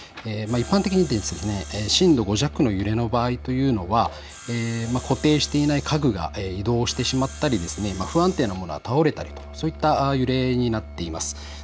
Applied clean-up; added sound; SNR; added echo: none; Sawing + Musical instrument; 14 dB; none.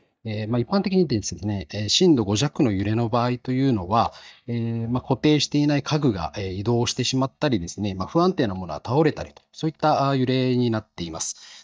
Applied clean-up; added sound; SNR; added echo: neural mask model DeepFilterNet 3.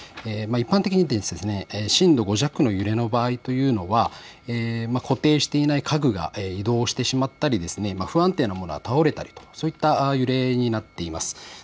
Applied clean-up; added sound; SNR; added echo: none; none; none; none.